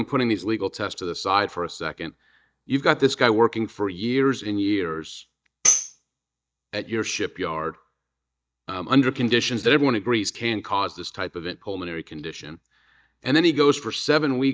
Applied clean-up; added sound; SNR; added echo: neural mask model DeepFilterNet 3.